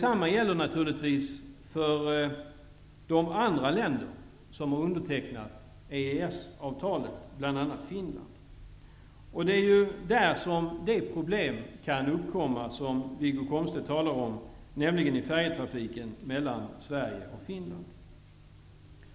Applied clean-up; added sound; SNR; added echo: none; none; none; none.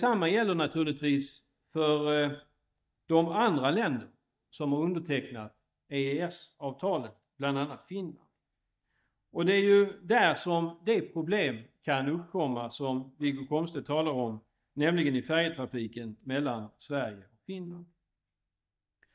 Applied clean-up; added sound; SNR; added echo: neural mask model DeepFilterNet 3.